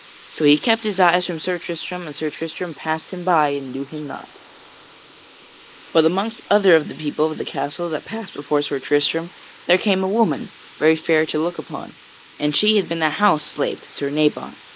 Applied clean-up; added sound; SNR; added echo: neural mask model Resemble Enhance denoiser.